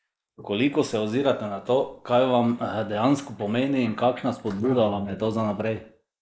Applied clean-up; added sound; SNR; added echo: neural mask model Resemble Enhance denoiser.